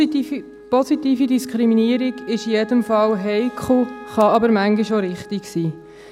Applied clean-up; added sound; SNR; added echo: none; Wind instrument, woodwind instrument; 19 dB; none.